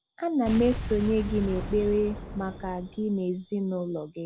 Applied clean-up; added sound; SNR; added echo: none; Boom; 11 dB; none.